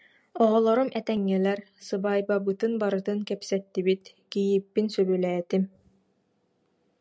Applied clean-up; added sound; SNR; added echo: none; none; none; none.